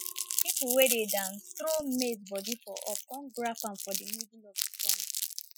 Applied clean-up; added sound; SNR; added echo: classical method Wiener filter.